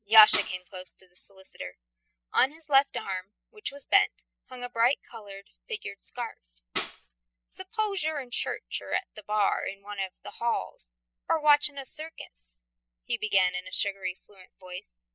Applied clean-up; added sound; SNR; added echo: classical method spectral subtraction.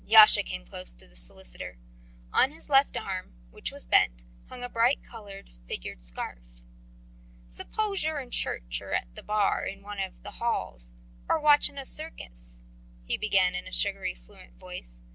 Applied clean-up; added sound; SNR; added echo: none; none; none; none.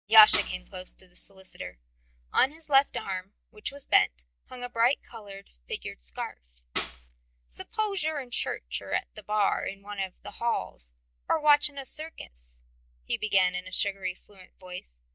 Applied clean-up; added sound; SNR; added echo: neural mask model DeepFilterNet 3.